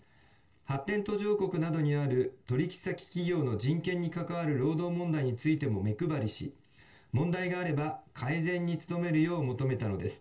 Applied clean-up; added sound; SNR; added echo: none; none; none; reverberation time 0.2 s.